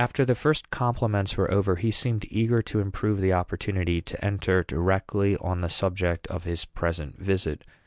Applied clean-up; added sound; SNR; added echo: none; none; none; none.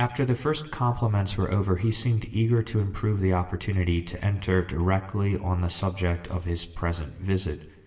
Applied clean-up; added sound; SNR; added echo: none; none; none; reverberation time 0.9 s.